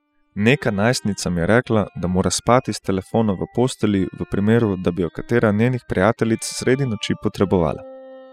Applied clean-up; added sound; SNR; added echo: classical method spectral subtraction.